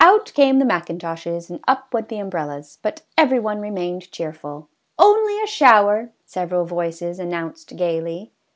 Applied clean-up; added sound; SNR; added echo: none; none; none; none.